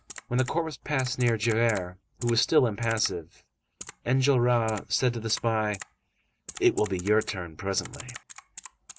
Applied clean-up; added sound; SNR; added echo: none; Typing; 17 dB; none.